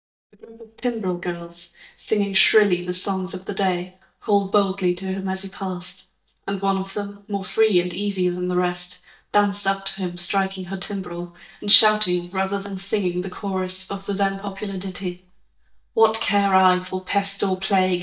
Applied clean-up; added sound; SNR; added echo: neural mask model DeepFilterNet 3.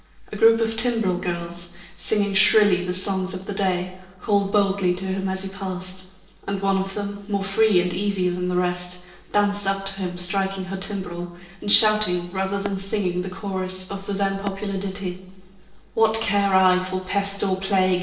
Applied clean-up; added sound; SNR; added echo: neural separator model SepFormer DNS4.